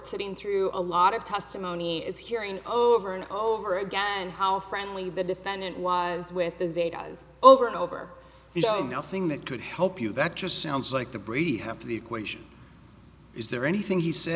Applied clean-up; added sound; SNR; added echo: none; none; none; none.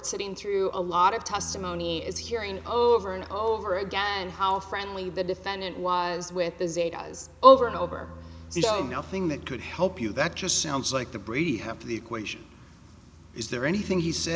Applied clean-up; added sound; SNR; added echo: none; Bass guitar; 20 dB; none.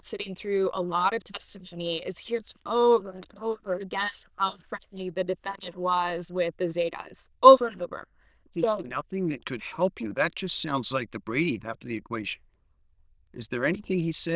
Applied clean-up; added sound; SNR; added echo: neural diffusion model UNIVERSE++.